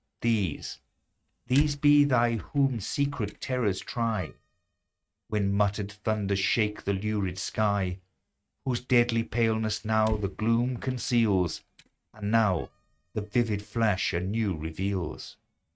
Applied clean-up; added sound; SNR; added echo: neural mask model RNNoise.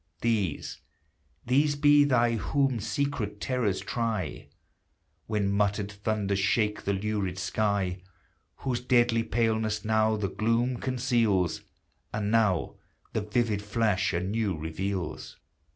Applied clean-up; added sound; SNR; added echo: none; none; none; none.